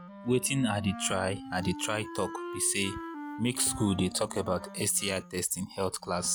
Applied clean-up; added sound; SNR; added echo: none; Wind instrument, woodwind instrument; 11 dB; none.